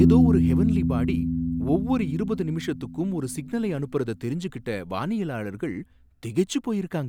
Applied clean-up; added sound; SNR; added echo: none; Piano; -1 dB; none.